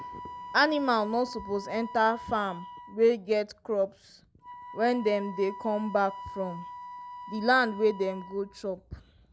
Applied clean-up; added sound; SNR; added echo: none; Wind instrument, woodwind instrument; 14 dB; none.